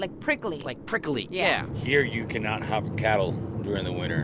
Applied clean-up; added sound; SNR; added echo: none; none; none; none.